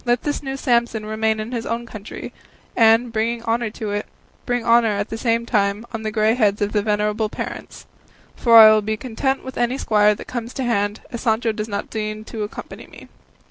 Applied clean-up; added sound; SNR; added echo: none; none; none; none.